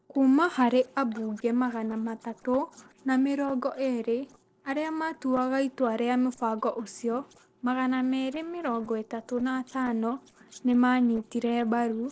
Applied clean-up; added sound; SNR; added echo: neural separator model SepFormer DNS4.